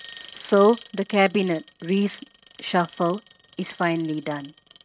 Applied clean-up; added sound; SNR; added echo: neural mask model RNNoise.